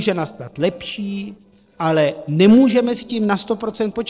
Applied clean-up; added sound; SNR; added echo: neural separator model SepFormer DNS4.